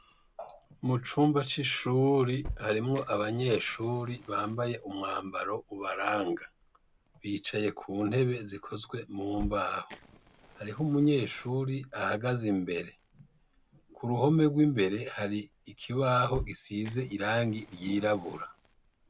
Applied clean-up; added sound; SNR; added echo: none; Fire; 18 dB; none.